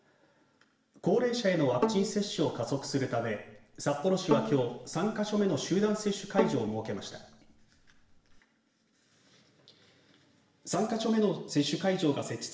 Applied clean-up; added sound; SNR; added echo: none; Bowed string instrument; 6 dB; reverberation time 0.8 s.